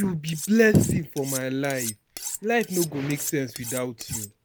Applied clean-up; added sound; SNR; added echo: none; Cutlery, silverware; 11 dB; none.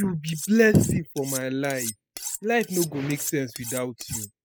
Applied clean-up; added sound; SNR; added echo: classical method spectral subtraction.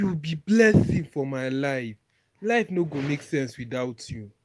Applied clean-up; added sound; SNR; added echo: none; none; none; none.